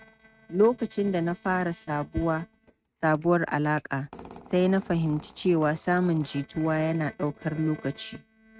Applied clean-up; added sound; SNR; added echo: neural mask model RNNoise.